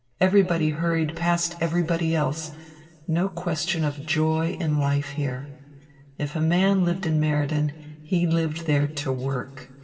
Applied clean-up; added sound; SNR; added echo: none; none; none; reverberation time 2.1 s.